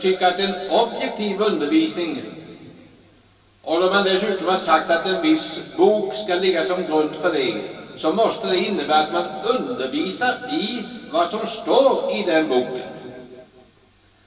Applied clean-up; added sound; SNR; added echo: none; none; none; reverberation time 2.5 s.